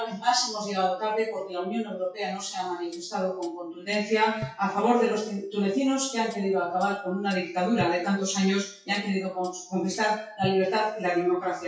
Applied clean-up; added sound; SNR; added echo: classical method WPE with log-MMSE.